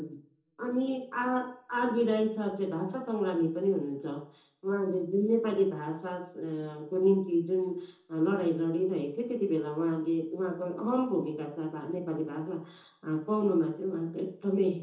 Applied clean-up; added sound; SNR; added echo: none; none; none; reverberation time 0.6 s.